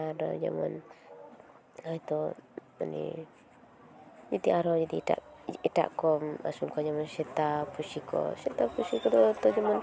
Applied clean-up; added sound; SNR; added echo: none; none; none; none.